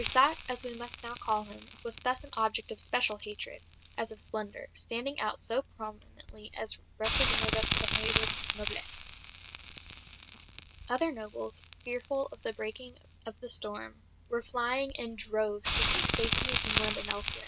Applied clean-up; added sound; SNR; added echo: none; Crackle; -1 dB; none.